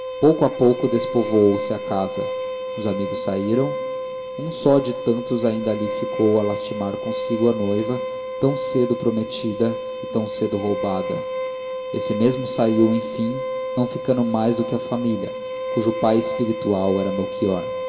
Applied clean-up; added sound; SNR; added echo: none; Bowed string instrument; 6 dB; reverberation time 2.5 s.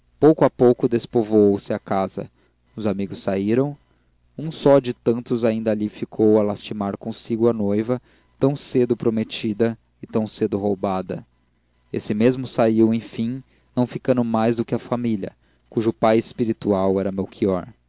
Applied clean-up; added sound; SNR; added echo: none; none; none; none.